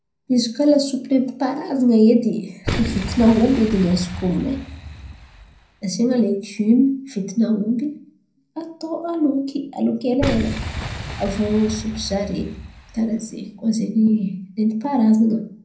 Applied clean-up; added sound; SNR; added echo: none; Boom; 13 dB; reverberation time 0.6 s.